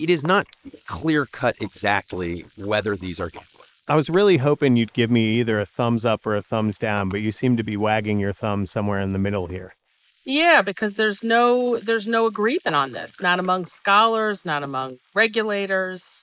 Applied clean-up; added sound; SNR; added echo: neural mask model Resemble Enhance denoiser.